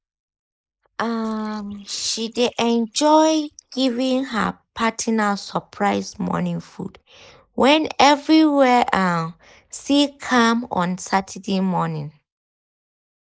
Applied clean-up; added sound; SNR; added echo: neural mask model Resemble Enhance denoiser.